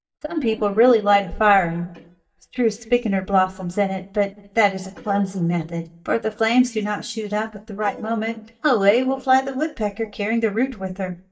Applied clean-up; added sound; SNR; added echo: neural mask model DeepFilterNet 3.